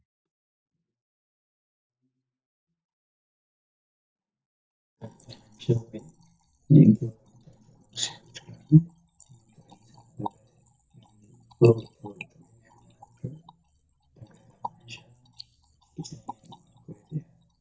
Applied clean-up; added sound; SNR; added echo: neural mask model DeepFilterNet 3.